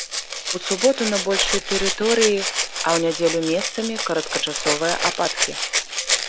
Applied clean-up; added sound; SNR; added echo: none; Rattle (instrument); 2 dB; none.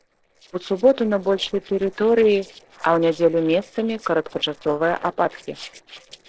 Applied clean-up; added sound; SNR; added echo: neural separator model SepFormer DNS4.